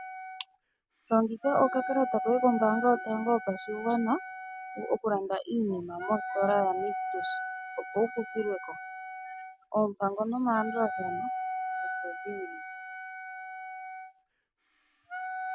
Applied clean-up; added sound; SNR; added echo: none; Wind instrument, woodwind instrument; 7 dB; none.